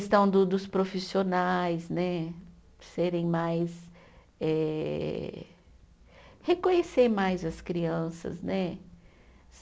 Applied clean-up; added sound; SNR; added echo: none; none; none; none.